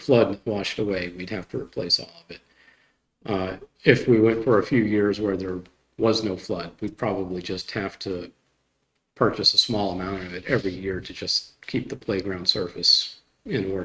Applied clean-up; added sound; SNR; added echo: neural mask model RNNoise.